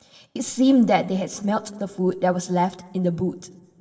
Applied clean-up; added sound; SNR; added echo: none; none; none; reverberation time 1.5 s.